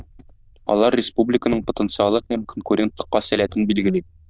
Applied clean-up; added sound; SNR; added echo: neural diffusion model UNIVERSE++.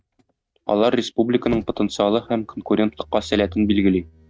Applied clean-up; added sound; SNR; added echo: neural mask model RNNoise.